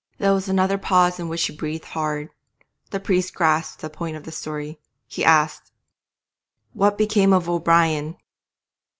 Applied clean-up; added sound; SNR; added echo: none; none; none; none.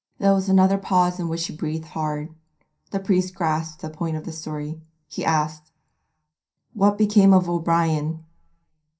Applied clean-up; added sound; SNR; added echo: none; none; none; reverberation time 0.3 s.